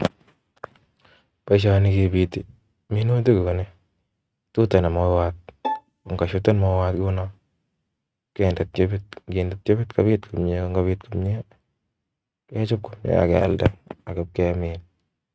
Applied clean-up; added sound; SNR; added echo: neural mask model RNNoise.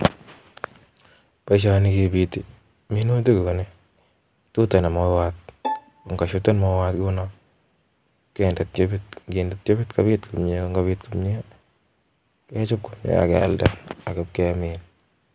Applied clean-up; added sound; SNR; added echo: none; Bowed string instrument; 11 dB; none.